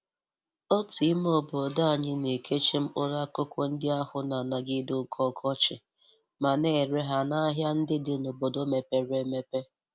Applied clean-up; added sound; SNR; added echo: none; none; none; none.